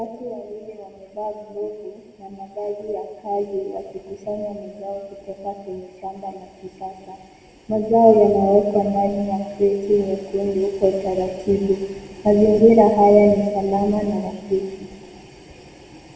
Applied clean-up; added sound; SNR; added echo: none; none; none; reverberation time 1.3 s.